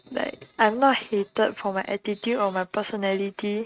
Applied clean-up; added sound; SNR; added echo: neural mask model RNNoise.